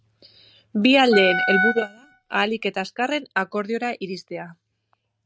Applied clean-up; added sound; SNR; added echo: neural mask model RNNoise.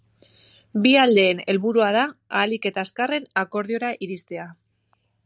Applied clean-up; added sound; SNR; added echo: none; none; none; none.